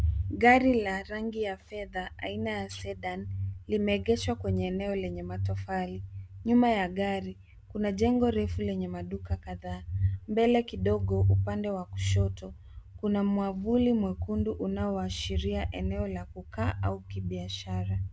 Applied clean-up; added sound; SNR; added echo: none; none; none; none.